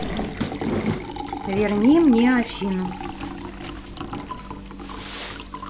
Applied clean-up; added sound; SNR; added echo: none; Liquid; 10 dB; none.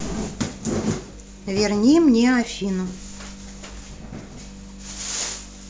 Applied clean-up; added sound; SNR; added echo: none; none; none; none.